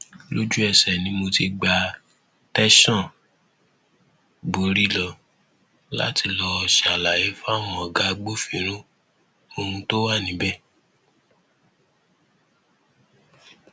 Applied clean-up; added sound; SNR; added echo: none; none; none; none.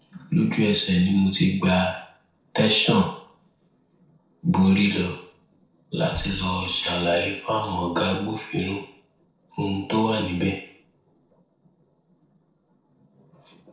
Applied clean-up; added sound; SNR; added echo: neural separator model SepFormer DNS4.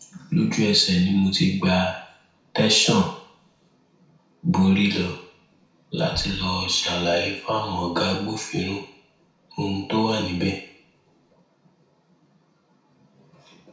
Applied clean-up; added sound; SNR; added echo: none; Bass drum; 19 dB; reverberation time 0.6 s.